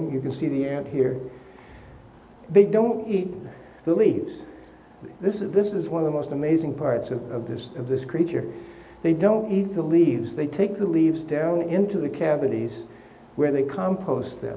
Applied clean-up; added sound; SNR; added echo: none; none; none; none.